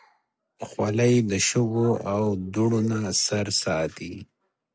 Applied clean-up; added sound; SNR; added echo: none; none; none; none.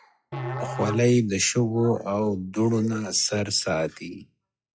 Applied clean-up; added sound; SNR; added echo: classical method log-MMSE.